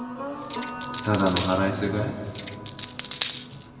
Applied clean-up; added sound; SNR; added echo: none; Coin (dropping); 10 dB; reverberation time 2.6 s.